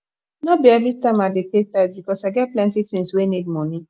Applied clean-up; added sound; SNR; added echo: none; none; none; none.